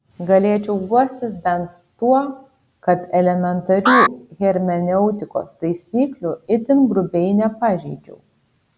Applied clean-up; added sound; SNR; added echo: none; Alarm; 3 dB; none.